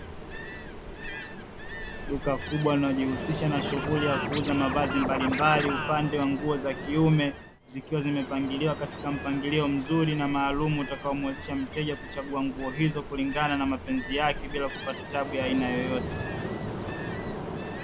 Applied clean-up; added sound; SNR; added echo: none; Ocean + Scratching (performance technique); 6 dB; none.